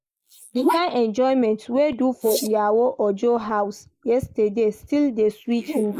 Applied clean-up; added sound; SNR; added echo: neural mask model Resemble Enhance denoiser.